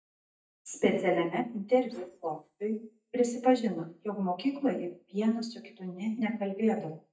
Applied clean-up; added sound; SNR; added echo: neural mask model DeepFilterNet 3.